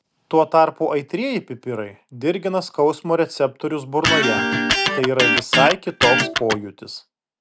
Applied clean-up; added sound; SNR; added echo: none; Electric guitar; -2 dB; none.